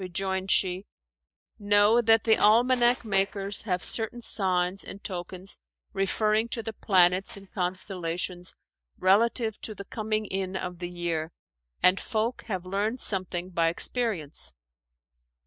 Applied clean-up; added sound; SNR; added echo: neural mask model DeepFilterNet 3.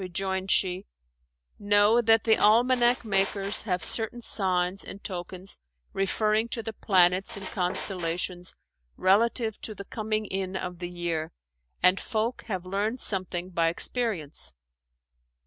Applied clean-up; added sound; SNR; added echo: none; Squeak; 11 dB; none.